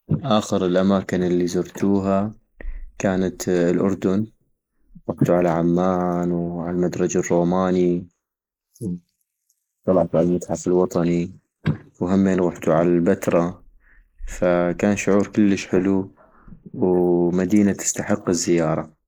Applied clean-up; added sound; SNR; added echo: neural mask model Resemble Enhance denoiser.